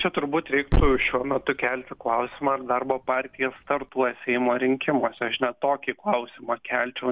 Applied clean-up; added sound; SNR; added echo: none; Thump, thud; 8 dB; none.